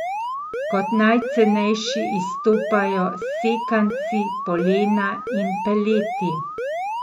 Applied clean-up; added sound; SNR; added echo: none; Alarm; 5 dB; none.